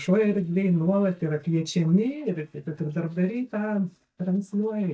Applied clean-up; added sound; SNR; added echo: neural mask model DeepFilterNet 3.